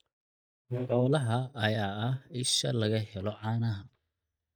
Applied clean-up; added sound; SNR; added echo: neural mask model DeepFilterNet 3.